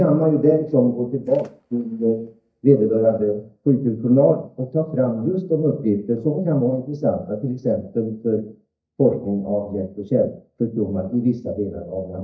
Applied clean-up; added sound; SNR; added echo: neural mask model DeepFilterNet 3.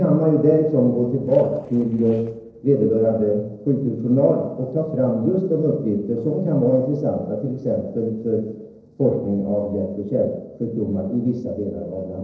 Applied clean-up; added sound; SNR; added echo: neural separator model SepFormer DNS4.